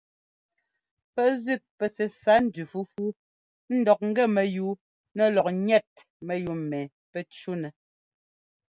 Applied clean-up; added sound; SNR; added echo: none; none; none; none.